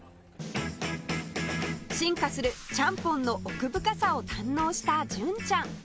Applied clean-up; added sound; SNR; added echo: none; none; none; none.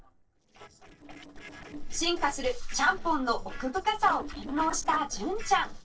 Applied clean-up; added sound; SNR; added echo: neural separator model SepFormer DNS4.